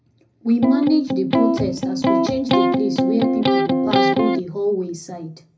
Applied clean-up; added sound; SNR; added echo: none; Electric guitar; -5 dB; reverberation time 0.4 s.